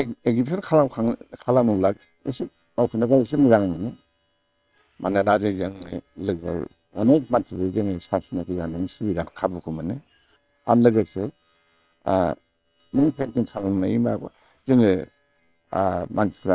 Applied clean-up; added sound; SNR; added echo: neural separator model SepFormer WHAM!.